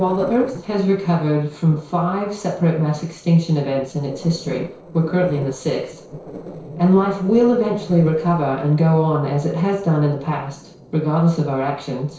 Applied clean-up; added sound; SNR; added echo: neural separator model SepFormer DNS4.